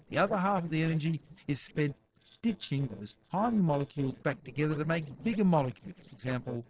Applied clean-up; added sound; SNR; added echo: neural separator model SepFormer DNS4.